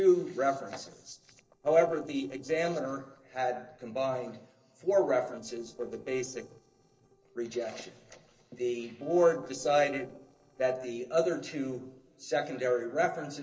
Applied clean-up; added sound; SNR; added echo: neural separator model SepFormer DNS4.